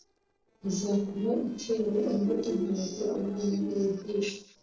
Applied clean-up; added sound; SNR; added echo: neural separator model SepFormer DNS4.